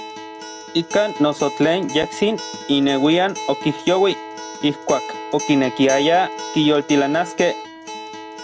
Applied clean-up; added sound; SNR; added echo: none; Acoustic guitar; 11 dB; none.